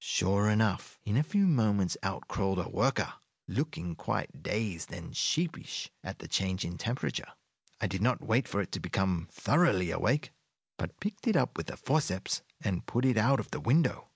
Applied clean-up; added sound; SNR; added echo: none; none; none; none.